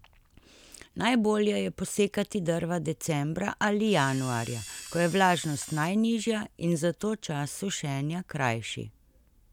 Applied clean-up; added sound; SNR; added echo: none; Camera; 14 dB; none.